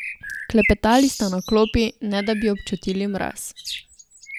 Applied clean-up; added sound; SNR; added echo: none; Bird; 11 dB; none.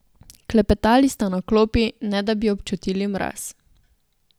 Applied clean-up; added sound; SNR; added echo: none; none; none; none.